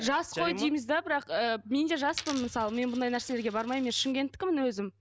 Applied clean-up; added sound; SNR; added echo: none; Coin (dropping); 16 dB; none.